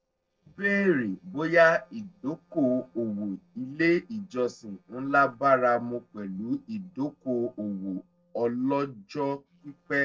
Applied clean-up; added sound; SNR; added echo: neural separator model SepFormer DNS4.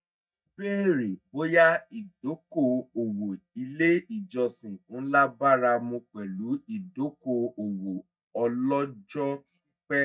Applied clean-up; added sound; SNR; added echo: neural mask model DeepFilterNet 3.